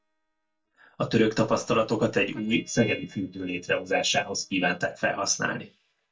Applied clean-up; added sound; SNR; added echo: neural mask model DeepFilterNet 3.